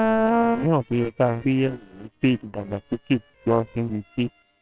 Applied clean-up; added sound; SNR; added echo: neural separator model SepFormer WHAMR!.